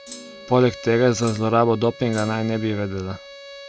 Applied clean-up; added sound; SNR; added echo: none; Thump, thud + Bowed string instrument; 17 dB; none.